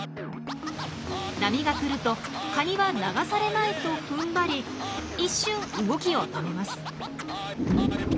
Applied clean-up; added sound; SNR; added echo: none; Scratching (performance technique); 9 dB; none.